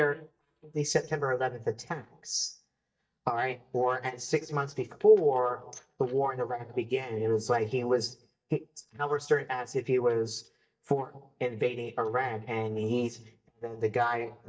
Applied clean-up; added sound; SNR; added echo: neural mask model DeepFilterNet 3.